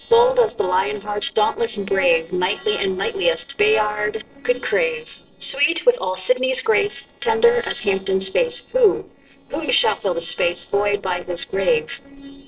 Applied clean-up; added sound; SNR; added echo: neural separator model SepFormer DNS4.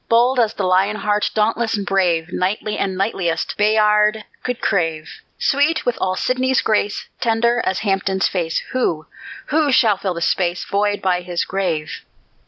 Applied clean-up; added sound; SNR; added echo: none; none; none; none.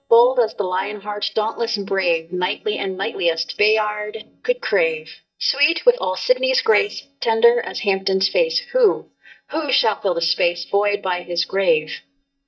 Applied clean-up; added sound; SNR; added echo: neural mask model DeepFilterNet 3.